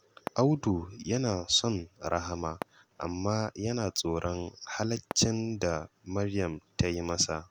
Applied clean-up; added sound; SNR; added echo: none; Fireworks; 19 dB; none.